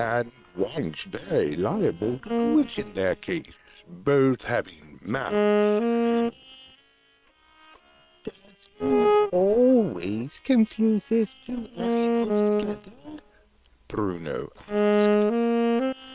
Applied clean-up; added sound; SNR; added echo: neural separator model SepFormer WHAM!.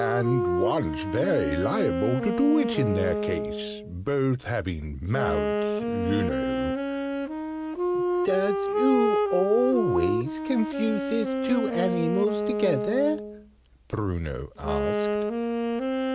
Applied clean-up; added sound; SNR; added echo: none; Wind instrument, woodwind instrument; 0 dB; none.